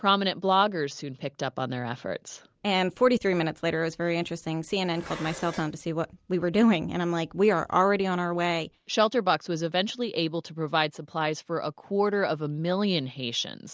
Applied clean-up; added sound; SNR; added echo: none; Dishes, pots, and pans; 17 dB; none.